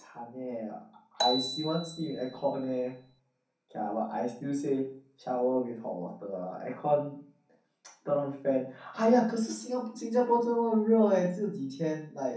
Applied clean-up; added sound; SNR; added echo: none; Marimba, xylophone; 7 dB; reverberation time 0.6 s.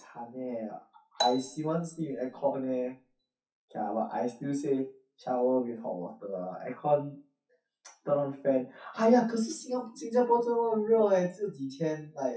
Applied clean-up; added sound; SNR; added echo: classical method WPE with log-MMSE.